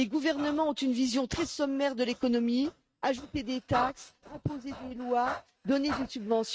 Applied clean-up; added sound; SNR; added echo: neural mask model RNNoise.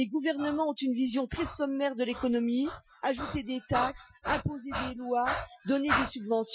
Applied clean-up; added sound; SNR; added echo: classical method Wiener filter.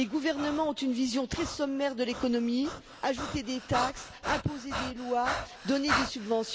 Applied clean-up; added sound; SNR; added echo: none; Breathing; 7 dB; none.